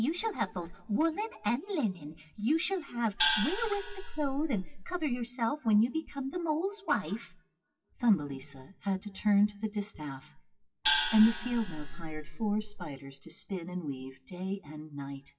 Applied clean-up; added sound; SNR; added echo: classical method WPE with log-MMSE.